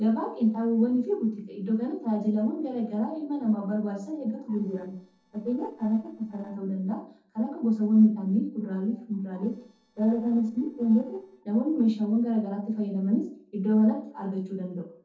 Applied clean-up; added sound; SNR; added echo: neural separator model SepFormer DNS4.